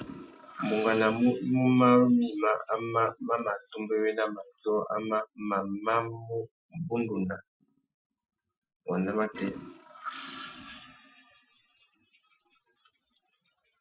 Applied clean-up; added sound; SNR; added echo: classical method Wiener filter.